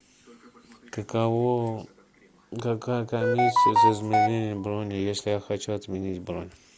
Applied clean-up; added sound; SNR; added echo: none; none; none; none.